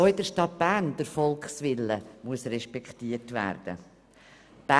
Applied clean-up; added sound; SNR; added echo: none; none; none; none.